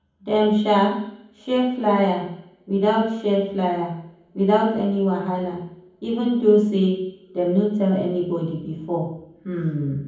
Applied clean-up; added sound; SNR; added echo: none; none; none; reverberation time 1.2 s.